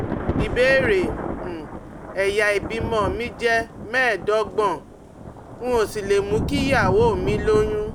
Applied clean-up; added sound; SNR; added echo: none; Thunder / Rain; 6 dB; none.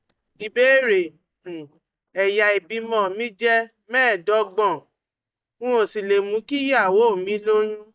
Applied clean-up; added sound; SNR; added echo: neural mask model DeepFilterNet 3.